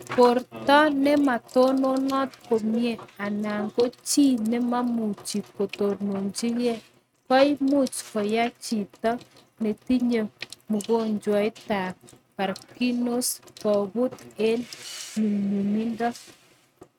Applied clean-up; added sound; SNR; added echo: neural mask model RNNoise.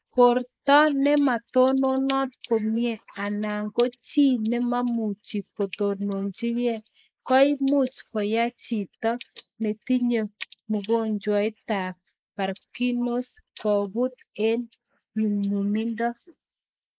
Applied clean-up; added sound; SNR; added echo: neural mask model Resemble Enhance denoiser.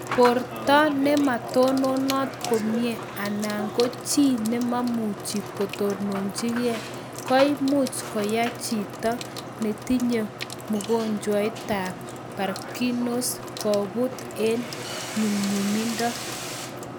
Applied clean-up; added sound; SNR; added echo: none; Sink (filling or washing) / Water tap, faucet / Water; 9 dB; none.